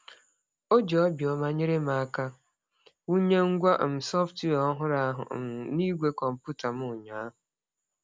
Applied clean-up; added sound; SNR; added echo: none; none; none; none.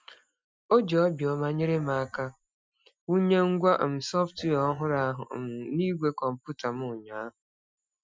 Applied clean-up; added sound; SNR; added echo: classical method Wiener filter.